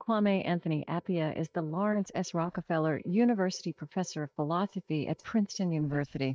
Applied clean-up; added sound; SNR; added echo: neural mask model DeepFilterNet 3.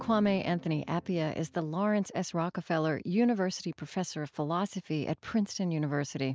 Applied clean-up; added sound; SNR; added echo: none; none; none; none.